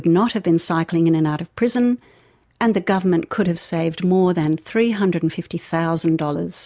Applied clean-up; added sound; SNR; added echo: none; none; none; none.